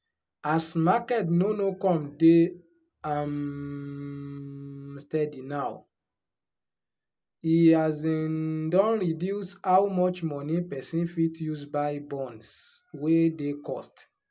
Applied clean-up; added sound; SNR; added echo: none; none; none; none.